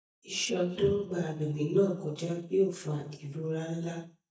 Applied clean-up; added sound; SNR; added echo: neural mask model DeepFilterNet 3.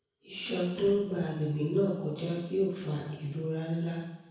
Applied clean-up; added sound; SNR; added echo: neural separator model SepFormer DNS4.